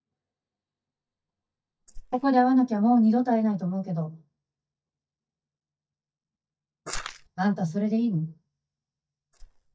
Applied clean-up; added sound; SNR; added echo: neural mask model DeepFilterNet 3.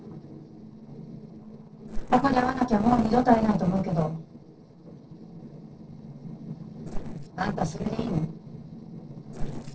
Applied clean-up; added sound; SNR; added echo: neural separator model SepFormer DNS4.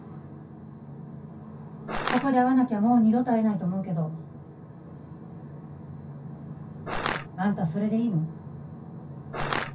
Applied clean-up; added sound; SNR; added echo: none; Crushing; 1 dB; reverberation time 0.3 s.